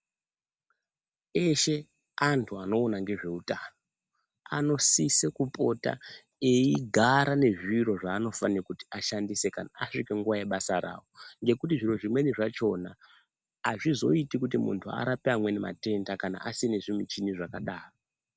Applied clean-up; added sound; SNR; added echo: none; none; none; none.